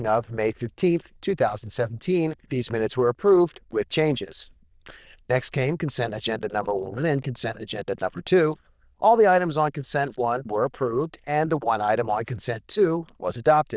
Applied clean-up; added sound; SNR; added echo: neural diffusion model UNIVERSE++.